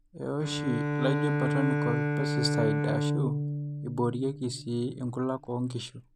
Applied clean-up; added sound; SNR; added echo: none; Bowed string instrument; -1 dB; none.